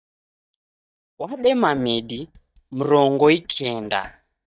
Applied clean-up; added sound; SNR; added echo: neural mask model DeepFilterNet 3.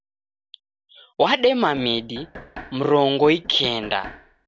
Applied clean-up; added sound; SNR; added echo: none; Knock; 19 dB; none.